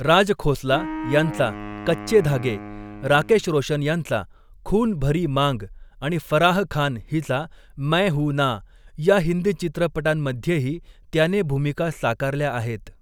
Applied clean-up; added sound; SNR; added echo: none; Wind instrument, woodwind instrument; 11 dB; none.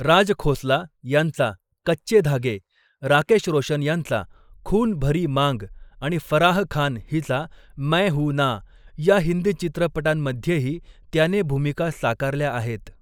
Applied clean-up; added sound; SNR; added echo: neural mask model Resemble Enhance denoiser.